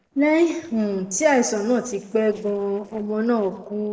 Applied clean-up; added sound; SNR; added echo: neural separator model SepFormer DNS4.